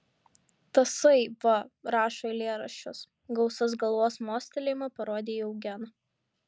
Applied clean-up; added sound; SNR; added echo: none; none; none; none.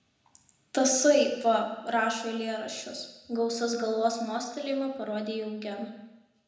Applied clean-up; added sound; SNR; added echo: none; none; none; reverberation time 0.9 s.